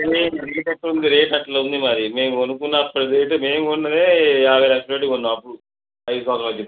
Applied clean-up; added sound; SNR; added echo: none; none; none; none.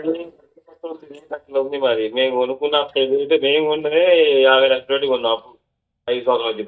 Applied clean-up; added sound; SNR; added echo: neural mask model DeepFilterNet 3.